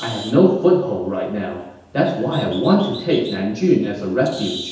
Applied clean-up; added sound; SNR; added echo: none; Bird; 18 dB; reverberation time 0.9 s.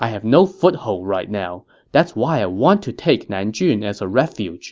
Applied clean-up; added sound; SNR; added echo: none; none; none; none.